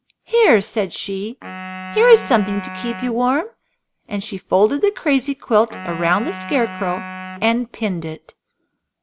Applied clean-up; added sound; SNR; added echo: none; Wind instrument, woodwind instrument; 13 dB; none.